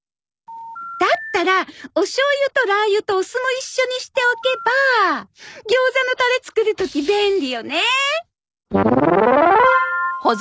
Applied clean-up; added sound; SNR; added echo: none; Telephone; 13 dB; none.